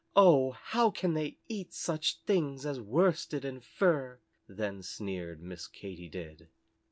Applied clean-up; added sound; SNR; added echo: none; none; none; none.